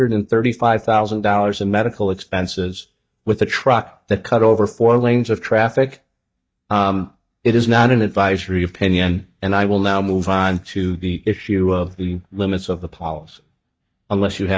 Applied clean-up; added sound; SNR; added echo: neural mask model DeepFilterNet 3.